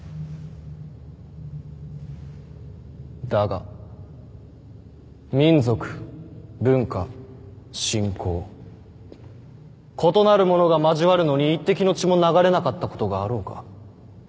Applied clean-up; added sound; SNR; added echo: none; none; none; none.